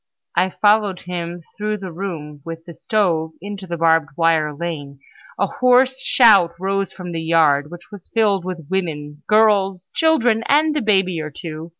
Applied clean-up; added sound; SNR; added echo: none; none; none; none.